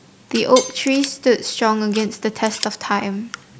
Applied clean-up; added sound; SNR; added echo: none; Cutlery, silverware + Scissors; 14 dB; none.